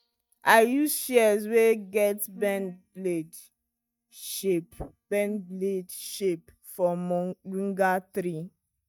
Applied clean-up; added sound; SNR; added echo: neural mask model DeepFilterNet 3.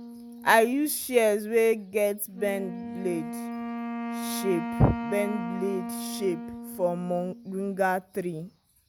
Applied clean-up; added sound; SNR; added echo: none; Wind instrument, woodwind instrument; 9 dB; none.